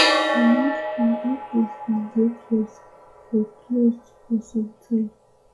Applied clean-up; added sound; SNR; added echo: classical method log-MMSE.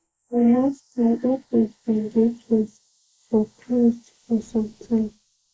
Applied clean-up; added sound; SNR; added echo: neural mask model Resemble Enhance denoiser.